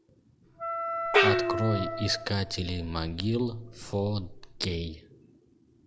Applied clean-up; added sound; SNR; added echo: none; Wind instrument, woodwind instrument + Gong; -1 dB; none.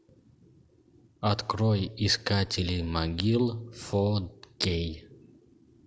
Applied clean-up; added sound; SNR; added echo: none; none; none; none.